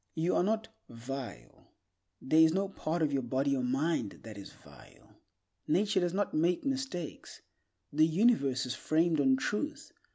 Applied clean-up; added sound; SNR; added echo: none; none; none; none.